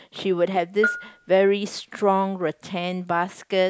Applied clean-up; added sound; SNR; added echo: none; Bell; 11 dB; none.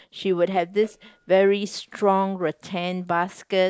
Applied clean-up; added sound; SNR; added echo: neural separator model SepFormer DNS4.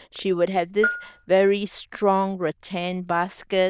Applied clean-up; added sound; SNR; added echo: neural diffusion model UNIVERSE++.